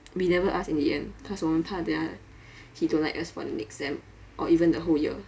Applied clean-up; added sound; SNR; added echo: none; none; none; none.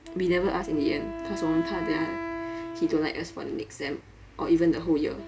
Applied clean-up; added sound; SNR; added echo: none; Wind instrument, woodwind instrument; 9 dB; none.